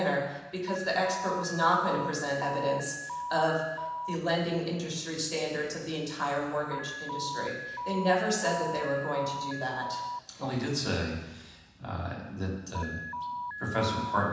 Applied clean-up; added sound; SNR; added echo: none; Alarm; 8 dB; reverberation time 1.1 s.